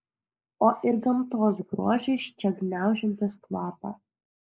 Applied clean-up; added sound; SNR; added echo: neural mask model Resemble Enhance denoiser.